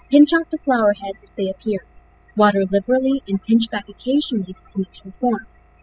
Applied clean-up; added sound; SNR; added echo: classical method spectral subtraction.